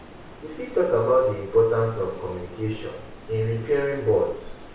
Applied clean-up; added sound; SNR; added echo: none; Stream; 16 dB; reverberation time 0.6 s.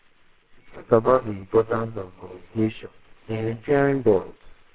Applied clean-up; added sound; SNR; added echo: neural separator model SepFormer WHAMR!.